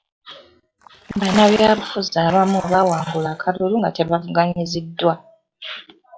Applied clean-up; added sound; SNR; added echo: classical method log-MMSE.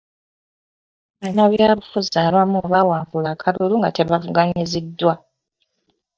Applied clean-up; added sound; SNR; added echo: neural mask model DeepFilterNet 3.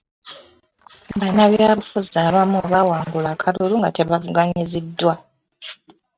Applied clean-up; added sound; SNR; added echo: neural mask model RNNoise.